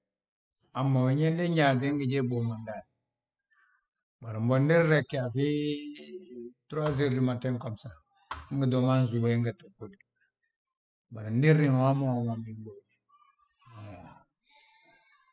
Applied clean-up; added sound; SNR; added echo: classical method spectral subtraction.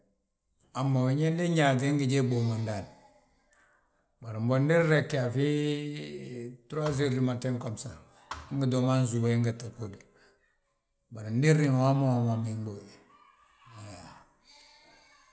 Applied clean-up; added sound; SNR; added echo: none; Thump, thud; 18 dB; none.